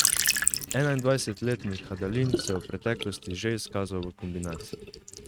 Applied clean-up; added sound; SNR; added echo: neural mask model RNNoise.